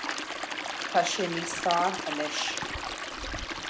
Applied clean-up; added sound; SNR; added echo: none; Stream; 2 dB; none.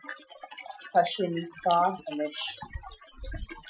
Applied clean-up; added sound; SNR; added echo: classical method Wiener filter.